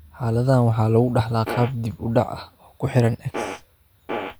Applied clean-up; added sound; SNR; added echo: none; Fart; 7 dB; none.